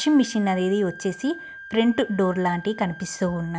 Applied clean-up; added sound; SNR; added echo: none; Wind instrument, woodwind instrument; 18 dB; none.